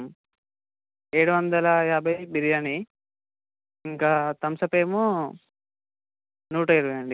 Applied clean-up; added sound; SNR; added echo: none; none; none; none.